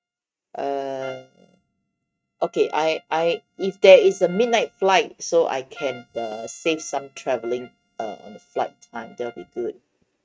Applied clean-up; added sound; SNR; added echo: neural mask model RNNoise.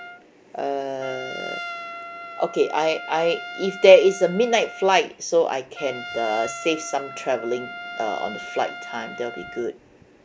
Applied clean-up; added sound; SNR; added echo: none; Trumpet; 13 dB; none.